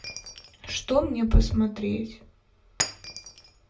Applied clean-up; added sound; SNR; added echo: none; Shatter; 12 dB; reverberation time 0.2 s.